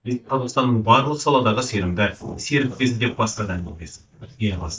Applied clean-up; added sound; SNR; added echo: neural mask model DeepFilterNet 3.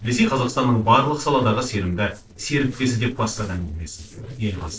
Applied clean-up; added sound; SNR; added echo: neural separator model SepFormer DNS4.